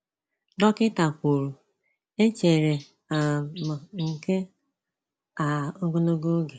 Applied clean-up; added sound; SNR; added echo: none; none; none; none.